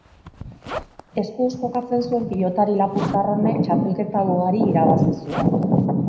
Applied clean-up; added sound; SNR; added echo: none; Zipper (clothing); 18 dB; reverberation time 0.8 s.